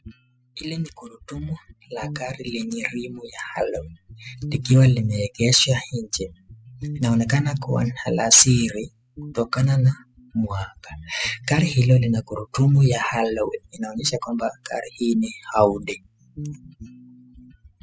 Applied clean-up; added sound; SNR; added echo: classical method spectral subtraction.